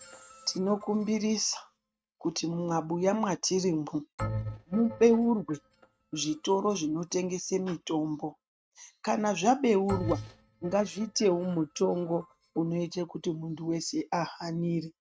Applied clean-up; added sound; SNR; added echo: neural mask model RNNoise.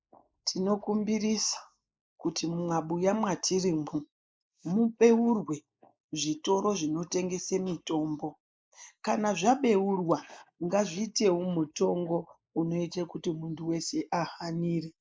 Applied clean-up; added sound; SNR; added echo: neural mask model Resemble Enhance denoiser.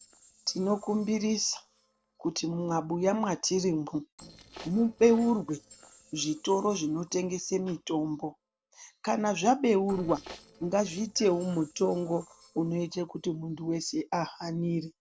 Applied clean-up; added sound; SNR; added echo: neural separator model SepFormer DNS4.